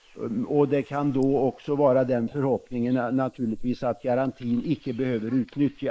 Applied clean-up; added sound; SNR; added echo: neural mask model Resemble Enhance denoiser.